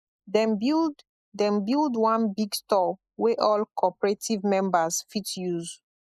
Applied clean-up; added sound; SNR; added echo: neural mask model Resemble Enhance denoiser.